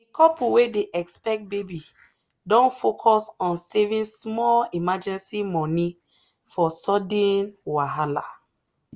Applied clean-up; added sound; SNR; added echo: none; none; none; none.